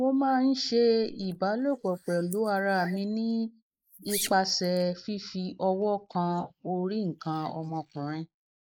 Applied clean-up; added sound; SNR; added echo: neural mask model Resemble Enhance denoiser.